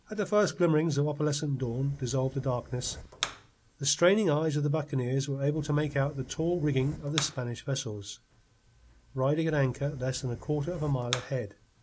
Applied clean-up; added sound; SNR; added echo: none; Fire; 16 dB; none.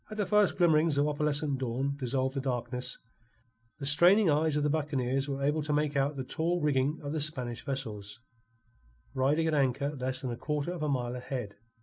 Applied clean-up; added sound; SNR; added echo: none; none; none; none.